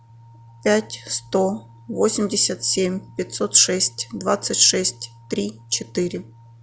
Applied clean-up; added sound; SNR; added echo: none; none; none; none.